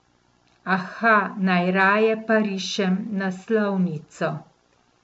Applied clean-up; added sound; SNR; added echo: none; none; none; none.